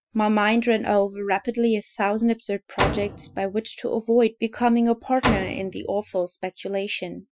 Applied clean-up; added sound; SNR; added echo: classical method Wiener filter.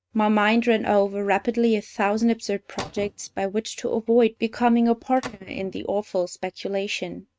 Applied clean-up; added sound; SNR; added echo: neural mask model RNNoise.